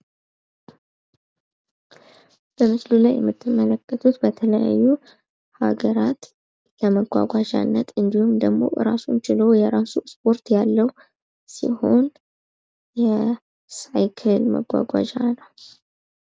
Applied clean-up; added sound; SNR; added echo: none; none; none; none.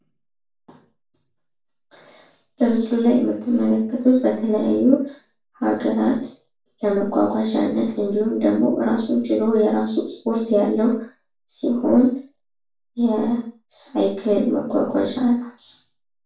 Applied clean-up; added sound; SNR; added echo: none; none; none; reverberation time 0.3 s.